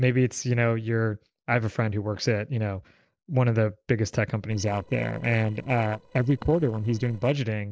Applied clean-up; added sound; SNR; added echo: neural separator model SepFormer DNS4.